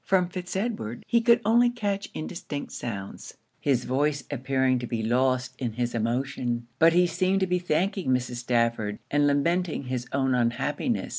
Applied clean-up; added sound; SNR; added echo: none; none; none; none.